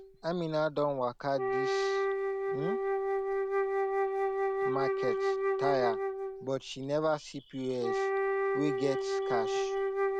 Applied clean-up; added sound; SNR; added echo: none; Wind instrument, woodwind instrument; -4 dB; none.